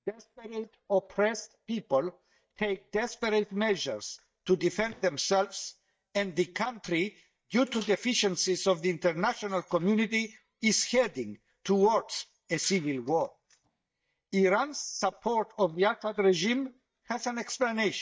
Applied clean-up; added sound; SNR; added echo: neural mask model DeepFilterNet 3.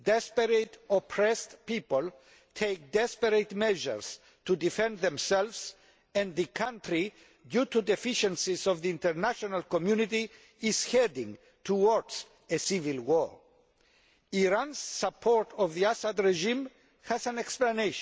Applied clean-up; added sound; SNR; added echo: none; none; none; none.